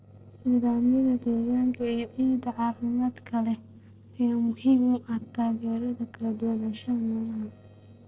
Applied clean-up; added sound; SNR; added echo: neural separator model SepFormer DNS4.